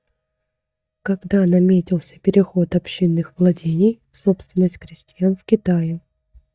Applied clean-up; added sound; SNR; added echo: neural mask model DeepFilterNet 3.